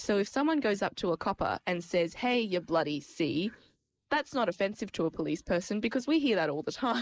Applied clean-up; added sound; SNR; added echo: neural mask model Resemble Enhance denoiser.